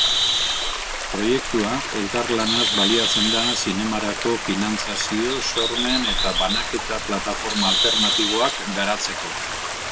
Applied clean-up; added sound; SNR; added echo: none; Stream + Bird; -2 dB; none.